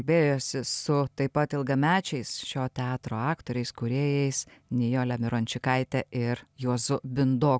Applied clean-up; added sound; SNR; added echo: none; none; none; none.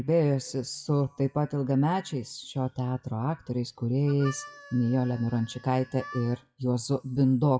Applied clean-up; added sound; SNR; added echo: classical method WPE with log-MMSE.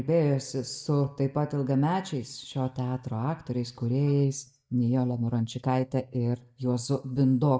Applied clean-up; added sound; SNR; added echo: neural mask model DeepFilterNet 3.